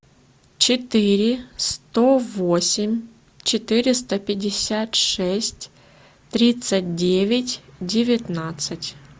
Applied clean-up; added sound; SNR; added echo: none; none; none; none.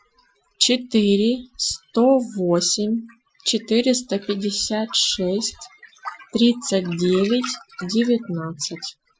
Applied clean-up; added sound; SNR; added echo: classical method Wiener filter.